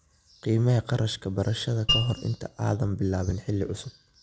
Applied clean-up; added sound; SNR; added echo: none; Mallet percussion; 3 dB; none.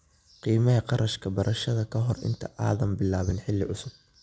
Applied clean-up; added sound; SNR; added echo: none; none; none; none.